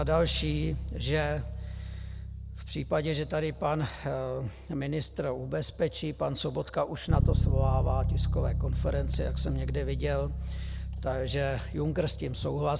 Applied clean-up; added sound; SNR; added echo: none; Bass guitar; 0 dB; none.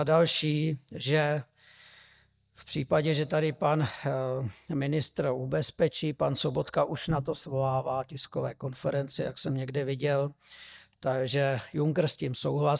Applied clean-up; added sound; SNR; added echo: neural mask model DeepFilterNet 3.